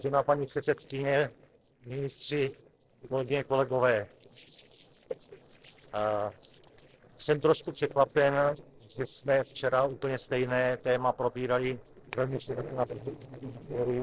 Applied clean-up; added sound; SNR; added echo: neural separator model SepFormer DNS4.